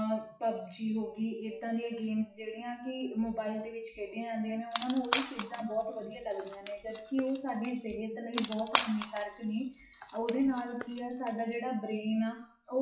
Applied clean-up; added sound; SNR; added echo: classical method WPE with log-MMSE.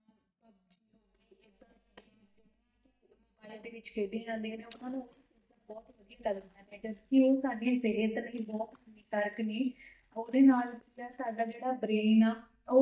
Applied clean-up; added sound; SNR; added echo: neural mask model DeepFilterNet 3.